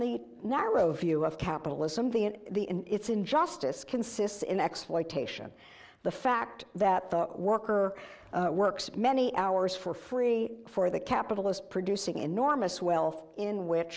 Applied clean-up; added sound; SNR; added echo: none; none; none; none.